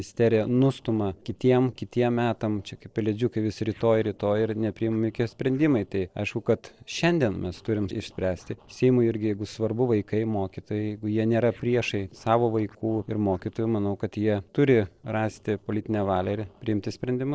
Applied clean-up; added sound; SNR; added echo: neural separator model SepFormer DNS4.